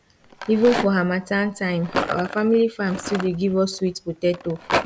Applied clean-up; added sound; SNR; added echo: none; Rattle; 8 dB; none.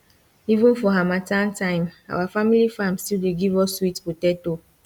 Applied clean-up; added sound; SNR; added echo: none; none; none; none.